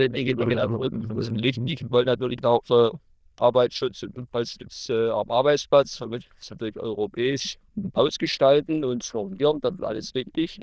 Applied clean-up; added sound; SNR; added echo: neural diffusion model UNIVERSE++.